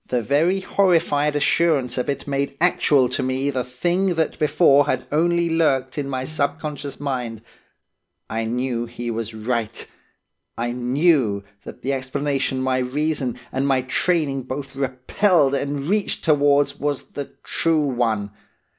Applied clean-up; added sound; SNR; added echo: none; Piano; 19 dB; none.